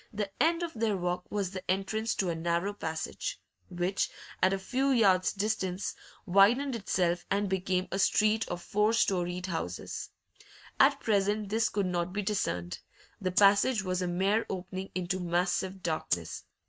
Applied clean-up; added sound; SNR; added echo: neural mask model RNNoise.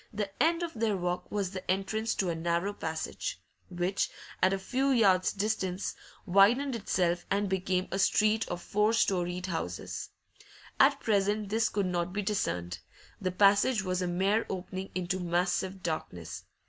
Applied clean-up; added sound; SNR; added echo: none; none; none; none.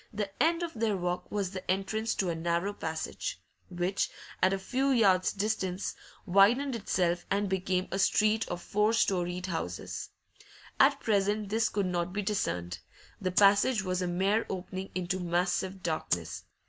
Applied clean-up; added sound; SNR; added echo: none; Rattle (instrument); 5 dB; none.